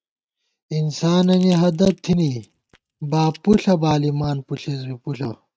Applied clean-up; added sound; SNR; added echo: neural mask model RNNoise.